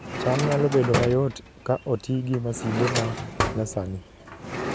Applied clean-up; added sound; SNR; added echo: none; Drawer open or close; 4 dB; none.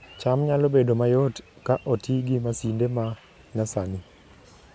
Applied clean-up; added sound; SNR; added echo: none; none; none; none.